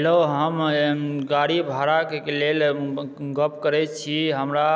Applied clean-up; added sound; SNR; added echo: none; none; none; none.